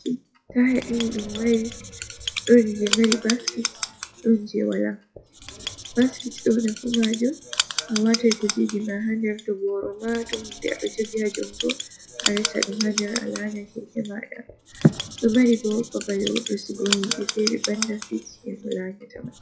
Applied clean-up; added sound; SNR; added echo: classical method WPE with log-MMSE.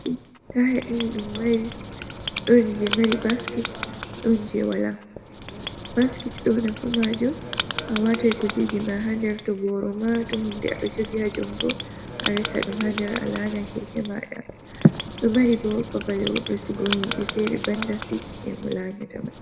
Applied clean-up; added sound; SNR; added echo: none; Writing; 6 dB; reverberation time 0.9 s.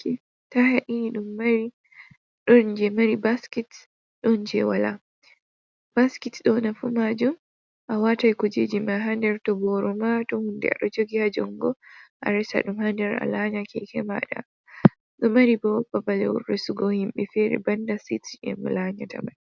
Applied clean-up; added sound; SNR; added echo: none; none; none; none.